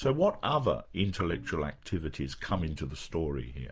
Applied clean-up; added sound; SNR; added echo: none; Bowed string instrument; 18 dB; none.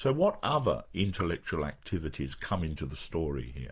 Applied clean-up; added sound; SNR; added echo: none; none; none; none.